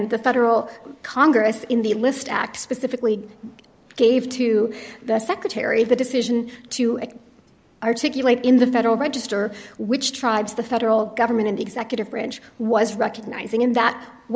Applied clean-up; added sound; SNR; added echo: none; none; none; none.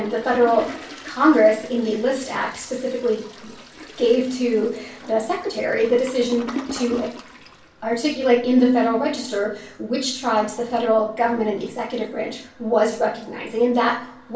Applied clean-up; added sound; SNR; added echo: none; Toilet flush; 18 dB; reverberation time 0.3 s.